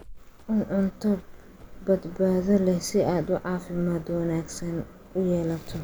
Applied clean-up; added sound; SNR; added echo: none; Run; 19 dB; none.